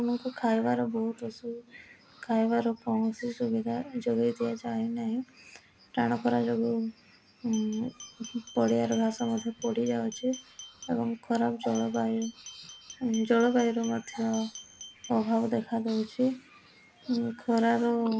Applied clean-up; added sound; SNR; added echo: none; Glass; 18 dB; none.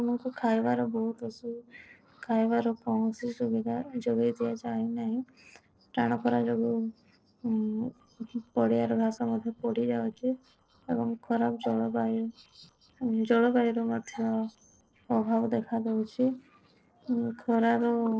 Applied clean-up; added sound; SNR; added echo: neural separator model SepFormer DNS4.